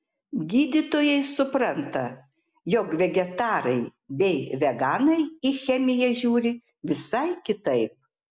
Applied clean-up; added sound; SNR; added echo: none; none; none; none.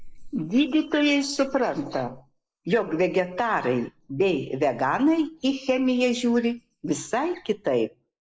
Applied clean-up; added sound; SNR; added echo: neural mask model Resemble Enhance denoiser.